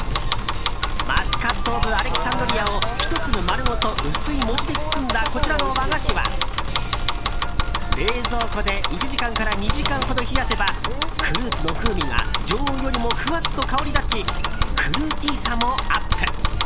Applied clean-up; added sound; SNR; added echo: none; Bicycle; -5 dB; none.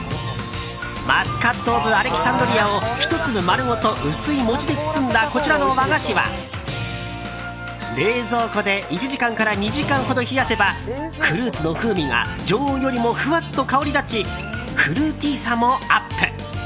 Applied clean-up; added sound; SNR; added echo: none; none; none; none.